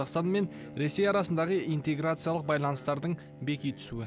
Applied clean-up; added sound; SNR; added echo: none; Bowed string instrument; 18 dB; none.